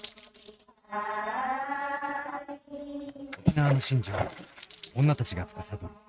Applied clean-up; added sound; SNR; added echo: neural mask model RNNoise.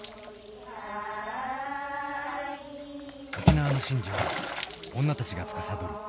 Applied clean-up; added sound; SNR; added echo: none; Water / Splash, splatter; 1 dB; none.